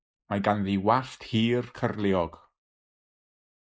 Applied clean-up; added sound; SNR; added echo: neural mask model Resemble Enhance denoiser.